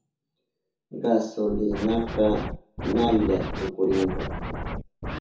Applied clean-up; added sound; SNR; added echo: none; Scratching (performance technique); 6 dB; reverberation time 0.6 s.